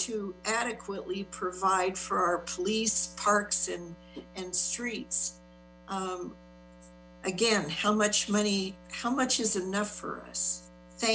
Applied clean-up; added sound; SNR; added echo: none; none; none; none.